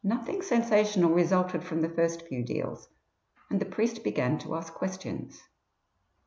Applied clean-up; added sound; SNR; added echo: none; none; none; none.